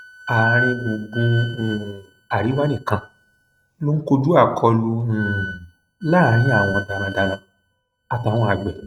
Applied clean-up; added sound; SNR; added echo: neural mask model RNNoise.